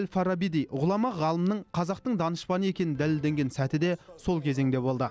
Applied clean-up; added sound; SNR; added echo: none; none; none; none.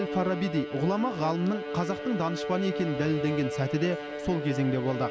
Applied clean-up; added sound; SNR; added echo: none; Bowed string instrument; 6 dB; none.